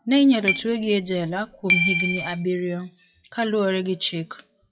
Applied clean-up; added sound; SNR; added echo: classical method WPE with log-MMSE.